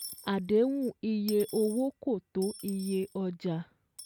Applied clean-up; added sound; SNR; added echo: none; Coin (dropping) / Dishes, pots, and pans; 18 dB; none.